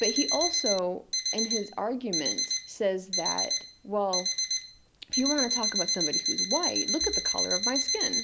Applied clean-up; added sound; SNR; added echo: none; Alarm; -2 dB; none.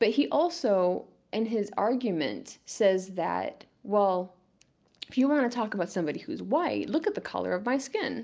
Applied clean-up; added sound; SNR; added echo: none; none; none; none.